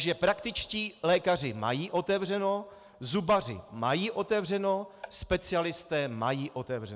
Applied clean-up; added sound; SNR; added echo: none; Marimba, xylophone; 15 dB; none.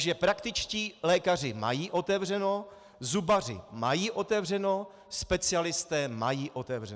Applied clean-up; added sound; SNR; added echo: none; none; none; none.